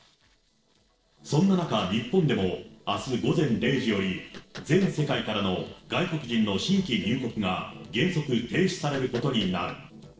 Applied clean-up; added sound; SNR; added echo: neural separator model SepFormer DNS4.